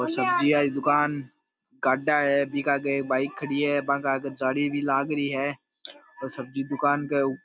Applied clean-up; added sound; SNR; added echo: none; none; none; none.